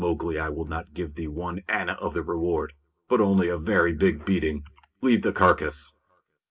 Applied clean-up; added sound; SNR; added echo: none; none; none; reverberation time 0.3 s.